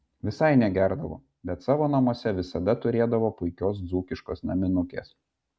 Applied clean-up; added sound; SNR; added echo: none; none; none; none.